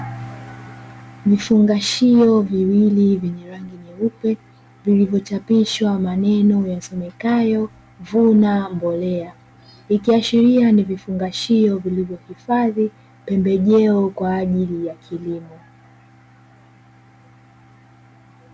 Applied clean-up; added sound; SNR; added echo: none; none; none; none.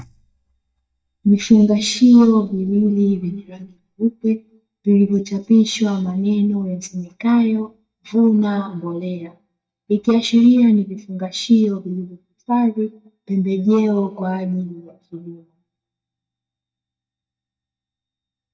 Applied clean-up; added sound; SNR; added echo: neural mask model DeepFilterNet 3.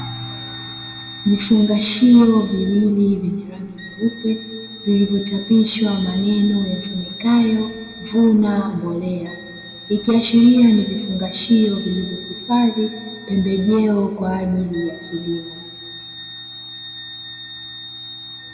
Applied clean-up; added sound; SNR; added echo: none; Wind instrument, woodwind instrument; 16 dB; reverberation time 1.7 s.